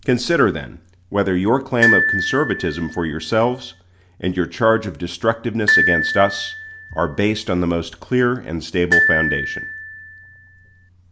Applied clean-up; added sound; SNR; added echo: none; Glockenspiel; 1 dB; none.